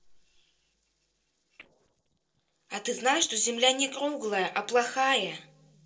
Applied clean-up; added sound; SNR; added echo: neural separator model SepFormer DNS4.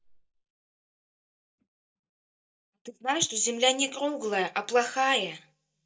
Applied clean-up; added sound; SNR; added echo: neural mask model DeepFilterNet 3.